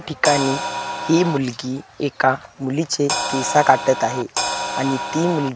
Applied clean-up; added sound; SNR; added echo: none; Crash cymbal; 4 dB; none.